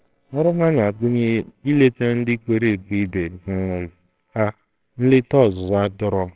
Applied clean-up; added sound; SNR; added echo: neural separator model SepFormer WHAMR!.